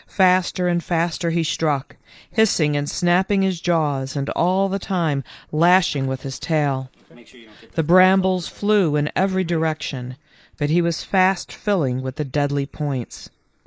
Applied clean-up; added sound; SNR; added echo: neural mask model Resemble Enhance denoiser.